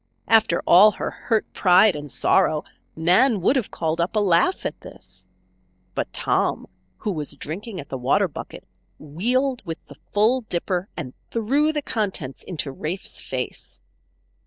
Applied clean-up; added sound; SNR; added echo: neural separator model SepFormer DNS4.